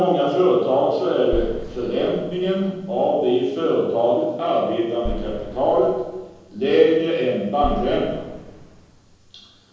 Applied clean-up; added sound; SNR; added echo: none; Boom; 12 dB; reverberation time 1.3 s.